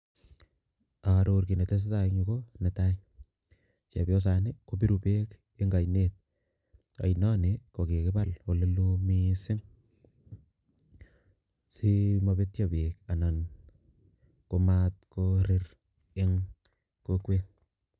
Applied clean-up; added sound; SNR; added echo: none; none; none; none.